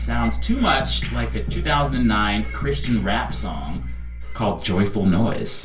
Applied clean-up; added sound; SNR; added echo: none; none; none; reverberation time 0.3 s.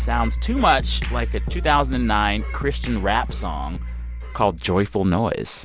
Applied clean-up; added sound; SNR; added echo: none; none; none; none.